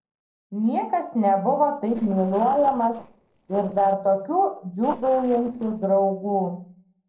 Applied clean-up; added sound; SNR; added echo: neural separator model SepFormer DNS4.